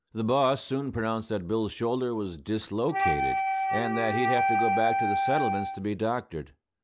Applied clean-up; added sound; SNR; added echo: none; Wind instrument, woodwind instrument; -2 dB; none.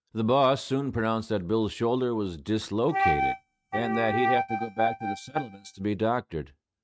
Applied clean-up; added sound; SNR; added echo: neural mask model RNNoise.